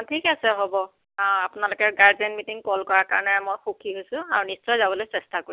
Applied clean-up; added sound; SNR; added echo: none; none; none; none.